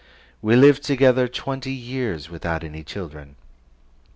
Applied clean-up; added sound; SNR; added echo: none; none; none; none.